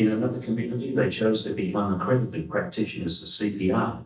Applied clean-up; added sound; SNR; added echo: neural mask model DeepFilterNet 3.